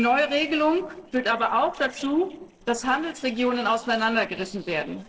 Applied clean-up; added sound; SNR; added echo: neural separator model SepFormer DNS4.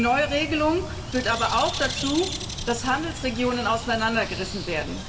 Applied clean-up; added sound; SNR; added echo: none; Bird; 7 dB; reverberation time 1.4 s.